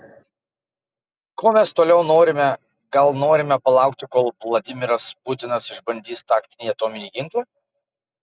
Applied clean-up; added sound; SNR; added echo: none; none; none; none.